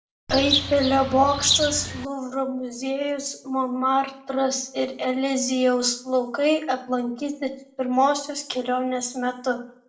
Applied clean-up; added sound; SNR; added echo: none; Bird; 3 dB; reverberation time 0.4 s.